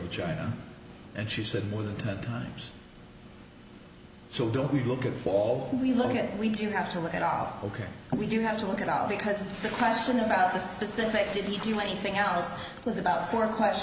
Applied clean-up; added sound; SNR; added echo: none; none; none; none.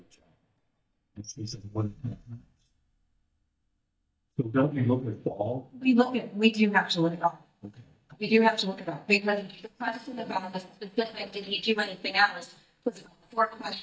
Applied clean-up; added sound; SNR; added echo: neural mask model DeepFilterNet 3.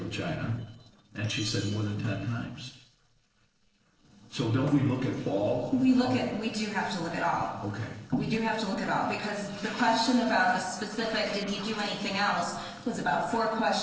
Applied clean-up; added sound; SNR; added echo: neural separator model SepFormer DNS4.